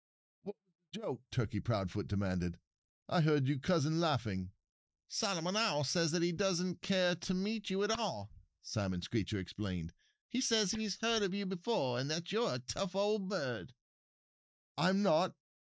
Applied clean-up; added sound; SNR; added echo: neural mask model DeepFilterNet 3.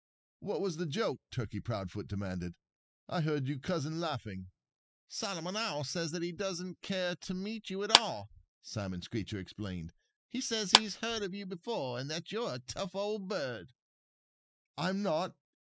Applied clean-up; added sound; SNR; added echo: classical method spectral subtraction.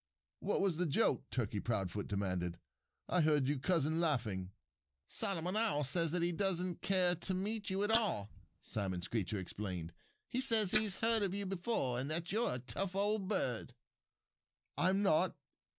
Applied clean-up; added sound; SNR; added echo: neural mask model Resemble Enhance denoiser.